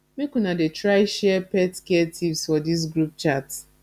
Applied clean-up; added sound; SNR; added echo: none; none; none; none.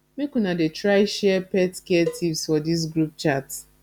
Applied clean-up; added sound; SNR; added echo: none; Cowbell; 13 dB; none.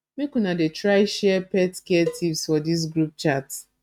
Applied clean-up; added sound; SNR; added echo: neural mask model RNNoise.